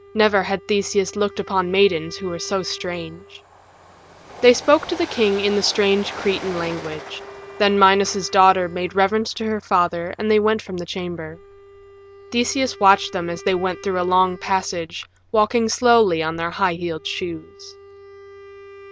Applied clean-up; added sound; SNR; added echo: none; Wind instrument, woodwind instrument + Train; 18 dB; none.